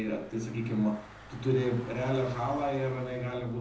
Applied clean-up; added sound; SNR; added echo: none; Engine / Car; 16 dB; reverberation time 0.6 s.